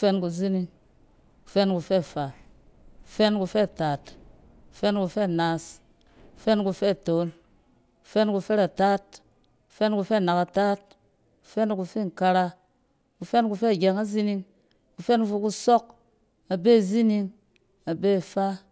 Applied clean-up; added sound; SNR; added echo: none; none; none; none.